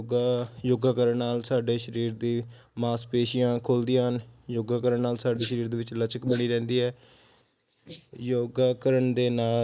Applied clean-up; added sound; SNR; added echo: neural mask model Resemble Enhance denoiser.